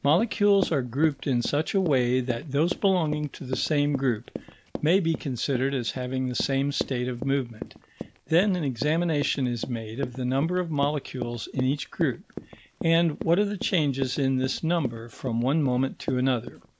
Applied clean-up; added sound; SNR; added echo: none; Run; 13 dB; none.